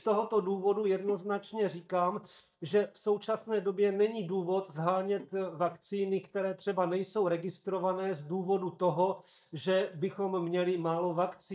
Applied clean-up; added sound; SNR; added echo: neural mask model DeepFilterNet 3.